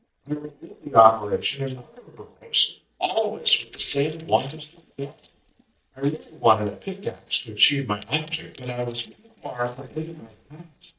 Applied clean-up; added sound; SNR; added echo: neural mask model DeepFilterNet 3.